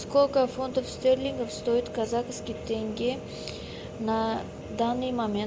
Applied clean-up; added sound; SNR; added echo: none; none; none; none.